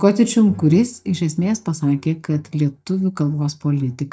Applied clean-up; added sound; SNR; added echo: neural mask model DeepFilterNet 3.